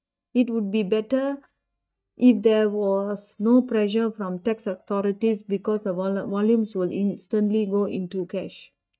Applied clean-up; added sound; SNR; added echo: neural mask model DeepFilterNet 3.